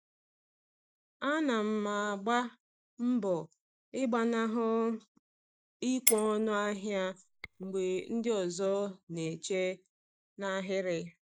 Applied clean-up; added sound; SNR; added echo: neural mask model DeepFilterNet 3.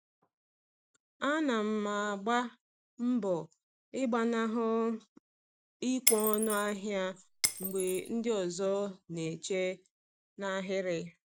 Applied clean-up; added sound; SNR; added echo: none; Shatter; 2 dB; none.